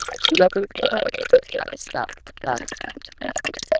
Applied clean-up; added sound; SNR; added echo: neural diffusion model UNIVERSE++.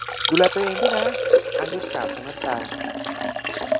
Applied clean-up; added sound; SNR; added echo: none; Liquid; -3 dB; none.